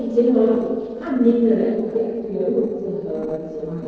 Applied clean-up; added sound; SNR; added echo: neural separator model SepFormer DNS4.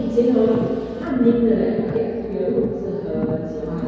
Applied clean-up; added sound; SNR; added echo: none; Car; 9 dB; reverberation time 2.2 s.